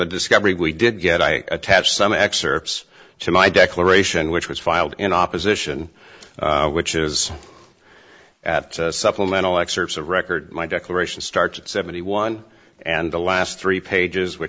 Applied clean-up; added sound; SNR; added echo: none; none; none; none.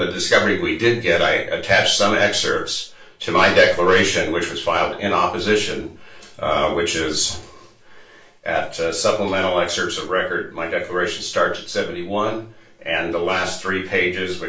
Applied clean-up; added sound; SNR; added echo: none; none; none; reverberation time 0.3 s.